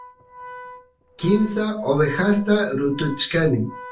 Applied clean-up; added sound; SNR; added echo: none; Organ; 19 dB; reverberation time 0.2 s.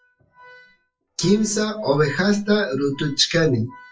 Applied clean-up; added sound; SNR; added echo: classical method WPE with log-MMSE.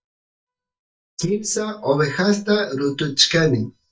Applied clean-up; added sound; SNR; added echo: neural mask model DeepFilterNet 3.